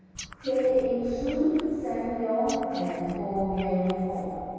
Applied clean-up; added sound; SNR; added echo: none; Frog; 16 dB; reverberation time 2.2 s.